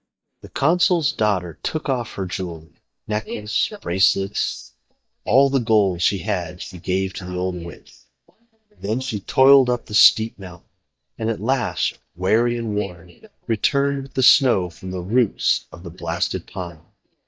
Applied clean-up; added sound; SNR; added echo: neural mask model DeepFilterNet 3.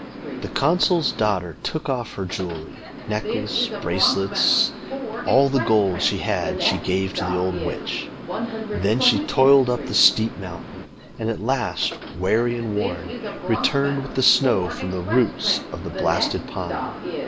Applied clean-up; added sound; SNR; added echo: none; Subway, metro, underground; 7 dB; none.